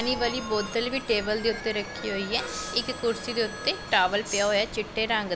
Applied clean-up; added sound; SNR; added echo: none; Telephone; 14 dB; none.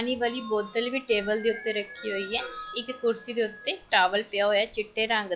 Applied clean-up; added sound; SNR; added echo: classical method log-MMSE.